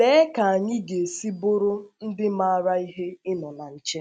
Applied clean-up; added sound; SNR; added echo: none; none; none; none.